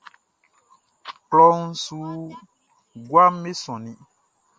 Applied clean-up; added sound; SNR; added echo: none; none; none; none.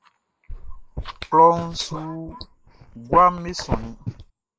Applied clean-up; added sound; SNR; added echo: neural mask model Resemble Enhance denoiser.